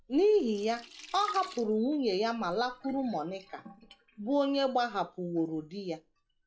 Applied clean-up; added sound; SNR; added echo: classical method log-MMSE.